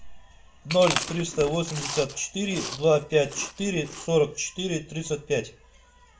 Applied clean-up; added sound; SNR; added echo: none; Chewing, mastication; 9 dB; reverberation time 0.3 s.